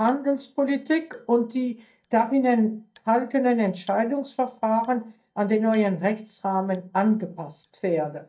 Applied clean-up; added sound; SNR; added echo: neural mask model DeepFilterNet 3.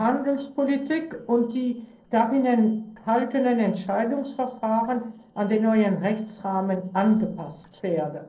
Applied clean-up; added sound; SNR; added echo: neural separator model SepFormer DNS4.